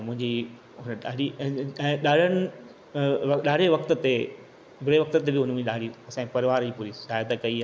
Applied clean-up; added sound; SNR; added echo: none; none; none; none.